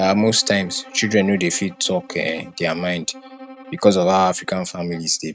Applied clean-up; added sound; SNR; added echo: neural mask model RNNoise.